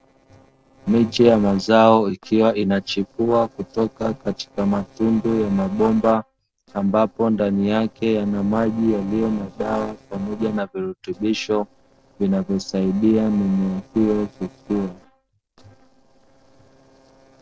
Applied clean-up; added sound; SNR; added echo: neural separator model SepFormer DNS4.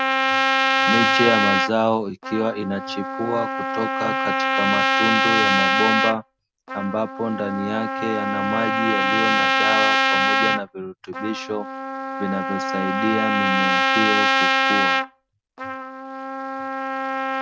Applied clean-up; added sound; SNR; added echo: none; Trumpet; -5 dB; none.